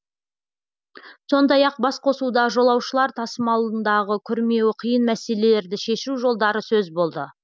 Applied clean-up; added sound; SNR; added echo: none; none; none; none.